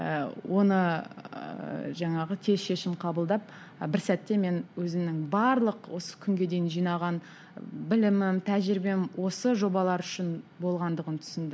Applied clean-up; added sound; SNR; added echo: none; none; none; none.